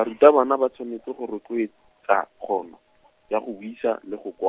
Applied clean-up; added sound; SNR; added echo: none; none; none; none.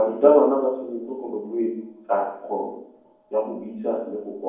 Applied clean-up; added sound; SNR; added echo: none; none; none; reverberation time 1.2 s.